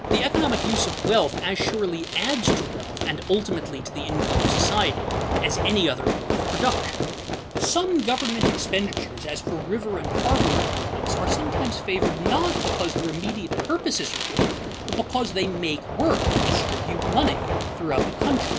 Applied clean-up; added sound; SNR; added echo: none; Fireworks; -1 dB; none.